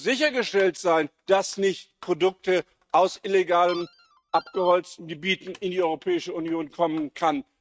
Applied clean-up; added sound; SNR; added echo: neural mask model RNNoise.